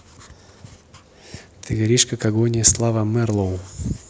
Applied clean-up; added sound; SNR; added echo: none; none; none; none.